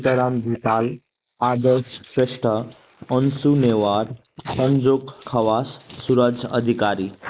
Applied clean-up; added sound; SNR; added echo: neural mask model Resemble Enhance denoiser.